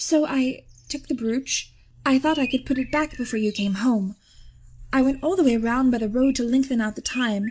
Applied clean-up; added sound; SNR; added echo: neural mask model Resemble Enhance denoiser.